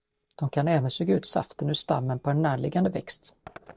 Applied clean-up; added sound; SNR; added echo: neural separator model SepFormer DNS4.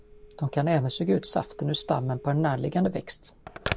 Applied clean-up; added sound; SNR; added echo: none; Telephone; 13 dB; none.